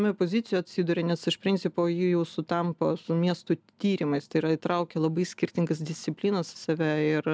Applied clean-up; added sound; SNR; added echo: none; none; none; none.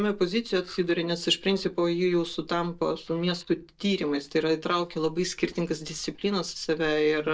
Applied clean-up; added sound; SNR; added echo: neural mask model DeepFilterNet 3.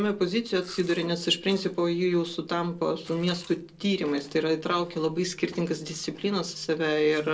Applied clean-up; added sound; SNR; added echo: neural separator model SepFormer DNS4.